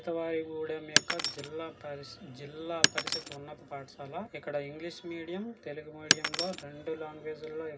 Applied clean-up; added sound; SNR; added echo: none; Shatter; -5 dB; reverberation time 0.4 s.